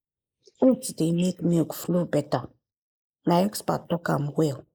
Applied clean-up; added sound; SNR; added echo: neural mask model Resemble Enhance denoiser.